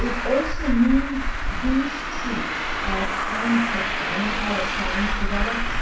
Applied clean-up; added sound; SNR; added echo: none; Traffic noise, roadway noise; -1 dB; reverberation time 0.6 s.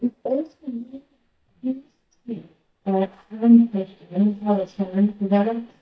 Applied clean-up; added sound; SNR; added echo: neural mask model DeepFilterNet 3.